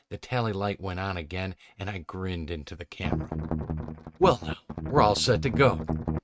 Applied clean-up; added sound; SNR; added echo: neural mask model RNNoise.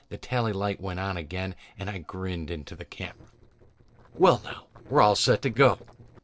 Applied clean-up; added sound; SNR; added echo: neural separator model SepFormer DNS4.